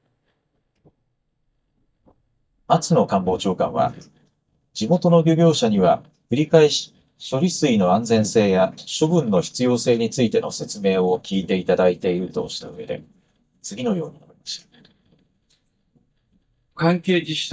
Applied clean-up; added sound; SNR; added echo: neural mask model DeepFilterNet 3.